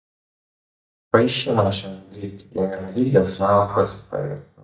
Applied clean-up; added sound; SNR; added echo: neural mask model DeepFilterNet 3.